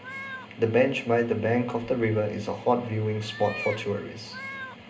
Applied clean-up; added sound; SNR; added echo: none; Meow; 15 dB; reverberation time 0.2 s.